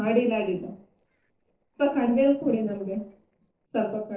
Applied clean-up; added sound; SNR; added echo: neural separator model SepFormer DNS4.